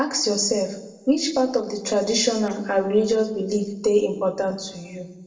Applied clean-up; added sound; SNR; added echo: neural separator model SepFormer DNS4.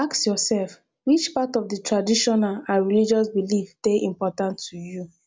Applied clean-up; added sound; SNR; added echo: none; none; none; none.